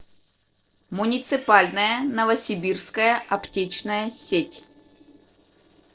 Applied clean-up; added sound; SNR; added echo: neural separator model SepFormer DNS4.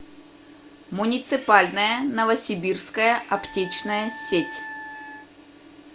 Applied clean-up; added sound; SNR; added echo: none; Wind instrument, woodwind instrument; 14 dB; none.